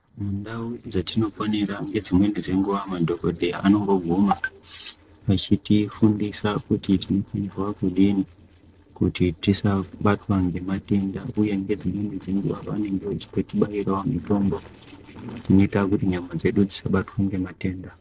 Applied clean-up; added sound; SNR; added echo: neural separator model SepFormer DNS4.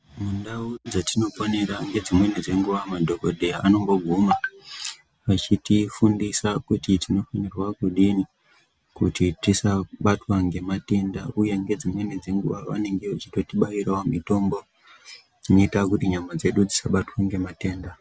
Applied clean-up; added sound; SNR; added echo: none; none; none; none.